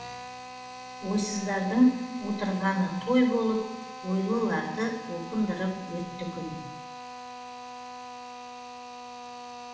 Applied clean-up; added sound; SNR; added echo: none; Drill; 11 dB; reverberation time 0.9 s.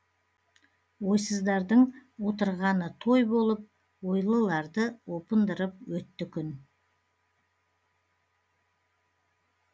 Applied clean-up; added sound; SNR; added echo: none; none; none; none.